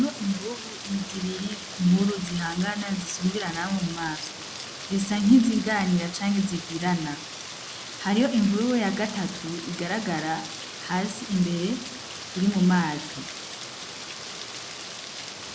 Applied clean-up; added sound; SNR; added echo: none; Rain; 11 dB; none.